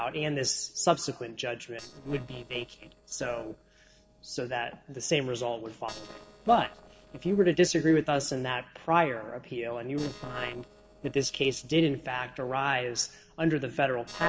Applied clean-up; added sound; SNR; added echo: neural separator model SepFormer DNS4.